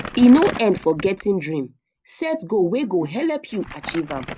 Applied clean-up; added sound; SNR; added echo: none; Crumpling, crinkling; 15 dB; none.